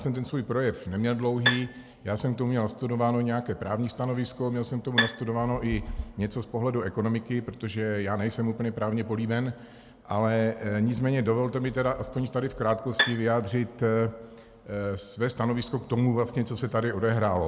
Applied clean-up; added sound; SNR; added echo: none; Bowed string instrument; 3 dB; none.